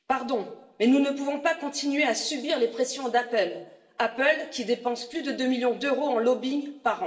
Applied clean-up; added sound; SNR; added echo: none; none; none; reverberation time 0.7 s.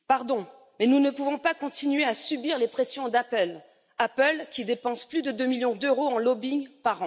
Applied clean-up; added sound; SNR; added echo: none; none; none; none.